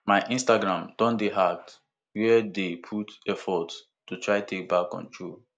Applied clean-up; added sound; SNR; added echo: none; none; none; none.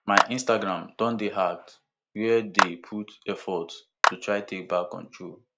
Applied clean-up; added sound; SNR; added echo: none; Clapping; 0 dB; none.